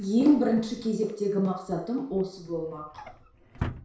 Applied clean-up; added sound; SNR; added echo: none; Drawer open or close; 15 dB; reverberation time 0.6 s.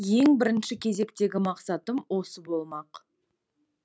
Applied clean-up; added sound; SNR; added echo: none; none; none; none.